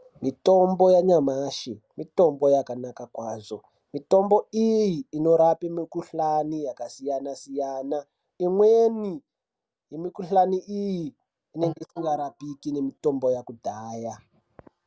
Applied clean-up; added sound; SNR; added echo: none; none; none; none.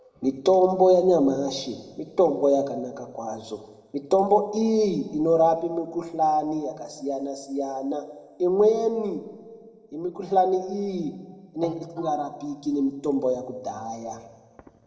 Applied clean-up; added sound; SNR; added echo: none; none; none; reverberation time 1.4 s.